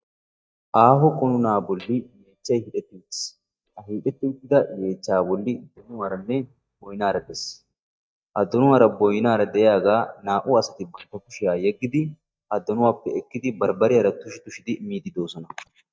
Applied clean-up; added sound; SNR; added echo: neural mask model DeepFilterNet 3.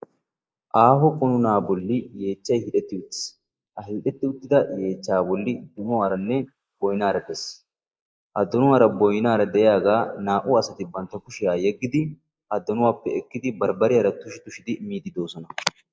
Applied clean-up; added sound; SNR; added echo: neural mask model Resemble Enhance denoiser.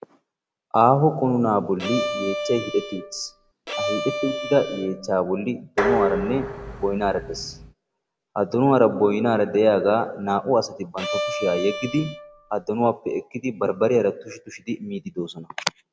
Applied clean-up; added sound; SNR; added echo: none; Dishes, pots, and pans + Bowed string instrument; 6 dB; none.